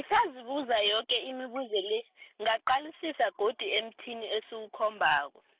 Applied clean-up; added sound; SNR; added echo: neural mask model Resemble Enhance denoiser.